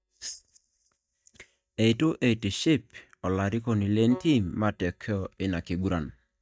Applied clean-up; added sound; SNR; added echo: neural mask model DeepFilterNet 3.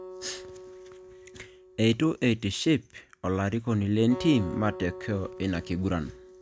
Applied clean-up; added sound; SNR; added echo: none; Acoustic guitar; 15 dB; none.